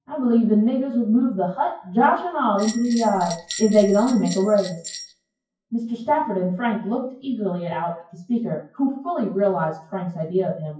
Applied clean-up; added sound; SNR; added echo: classical method WPE with log-MMSE.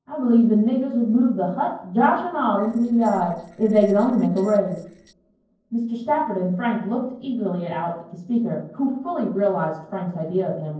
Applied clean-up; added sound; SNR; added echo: neural separator model SepFormer DNS4.